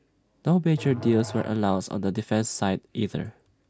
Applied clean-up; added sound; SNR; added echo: none; Musical instrument; 18 dB; none.